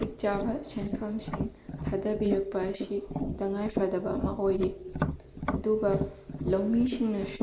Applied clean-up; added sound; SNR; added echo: neural mask model Resemble Enhance denoiser.